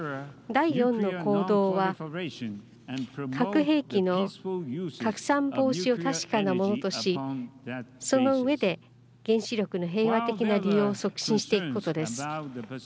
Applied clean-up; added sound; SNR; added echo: none; none; none; none.